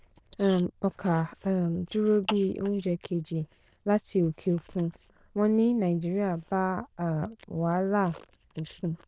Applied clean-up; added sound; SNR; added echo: neural diffusion model UNIVERSE++.